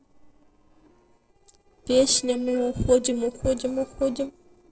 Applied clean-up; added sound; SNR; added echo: neural separator model SepFormer DNS4.